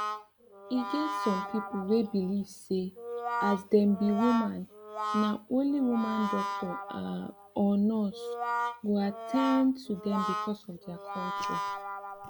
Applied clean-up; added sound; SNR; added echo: none; Brass instrument; 6 dB; none.